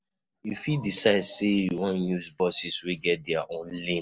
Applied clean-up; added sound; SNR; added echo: none; none; none; none.